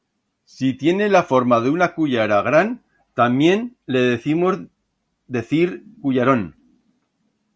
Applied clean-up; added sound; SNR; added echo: none; none; none; none.